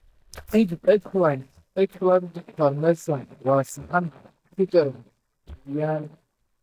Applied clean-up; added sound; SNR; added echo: neural mask model DeepFilterNet 3.